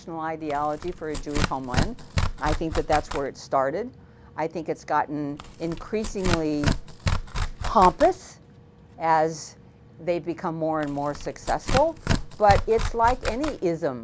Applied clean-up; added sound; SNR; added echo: none; Tearing; 2 dB; none.